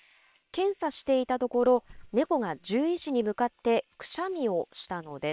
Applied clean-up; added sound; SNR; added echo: neural separator model SepFormer WHAM!.